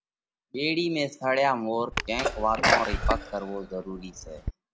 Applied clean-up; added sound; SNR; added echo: none; Sneeze; 0 dB; none.